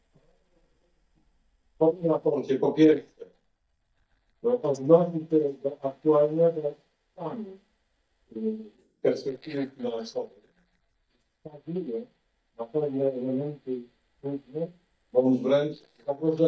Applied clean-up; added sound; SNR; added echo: neural mask model DeepFilterNet 3.